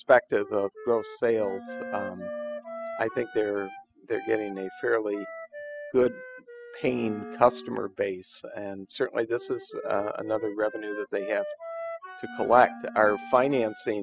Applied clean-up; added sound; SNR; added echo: classical method spectral subtraction.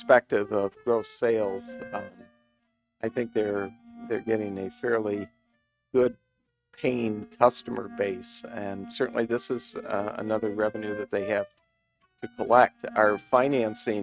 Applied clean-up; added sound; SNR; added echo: neural mask model RNNoise.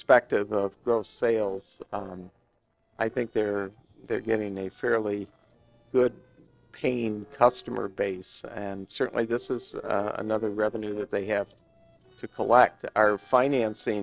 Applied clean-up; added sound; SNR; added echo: neural separator model SepFormer DNS4.